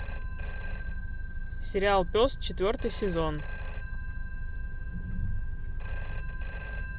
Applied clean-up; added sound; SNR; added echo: none; Telephone; 8 dB; none.